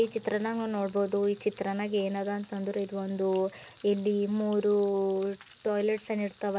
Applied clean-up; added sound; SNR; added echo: none; Frying (food); 19 dB; none.